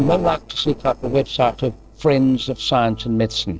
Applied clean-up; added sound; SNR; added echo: neural separator model SepFormer DNS4.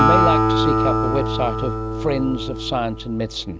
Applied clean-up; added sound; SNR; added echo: none; Acoustic guitar; -4 dB; none.